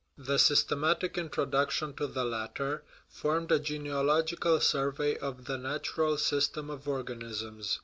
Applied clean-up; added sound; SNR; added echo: none; none; none; none.